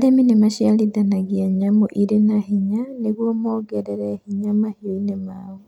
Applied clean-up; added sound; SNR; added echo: none; none; none; none.